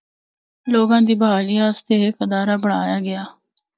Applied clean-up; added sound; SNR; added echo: neural mask model DeepFilterNet 3.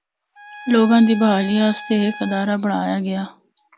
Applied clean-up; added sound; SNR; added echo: none; Trumpet; 18 dB; none.